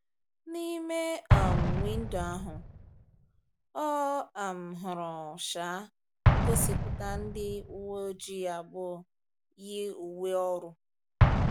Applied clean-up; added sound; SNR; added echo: none; Explosion; -4 dB; none.